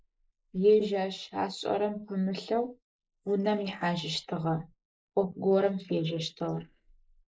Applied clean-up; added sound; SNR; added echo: neural mask model Resemble Enhance denoiser.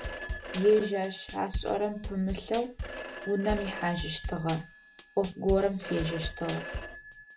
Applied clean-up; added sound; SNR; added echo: none; Telephone + Drum / Drum kit; 7 dB; none.